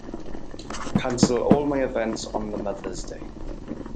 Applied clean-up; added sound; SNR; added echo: none; Door + Boiling; -1 dB; none.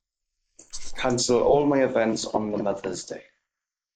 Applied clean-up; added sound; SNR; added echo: neural mask model Resemble Enhance denoiser.